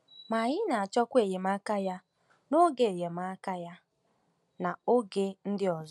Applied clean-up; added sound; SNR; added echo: none; none; none; none.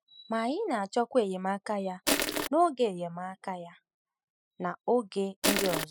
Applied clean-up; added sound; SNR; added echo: classical method spectral subtraction.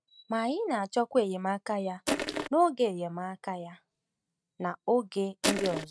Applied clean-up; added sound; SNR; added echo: neural mask model RNNoise.